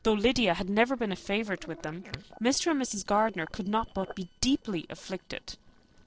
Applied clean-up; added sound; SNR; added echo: neural separator model SepFormer DNS4.